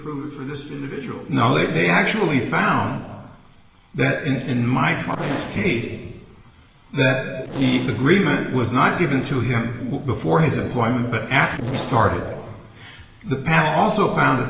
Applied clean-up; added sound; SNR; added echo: neural separator model SepFormer DNS4.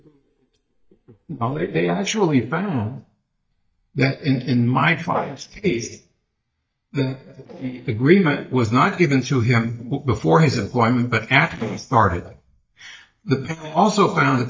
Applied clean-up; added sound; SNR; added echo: neural mask model DeepFilterNet 3.